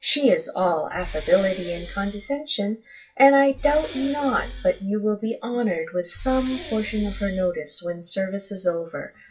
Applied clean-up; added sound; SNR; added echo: classical method WPE with log-MMSE.